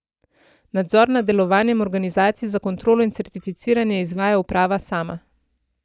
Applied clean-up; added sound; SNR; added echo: neural mask model DeepFilterNet 3.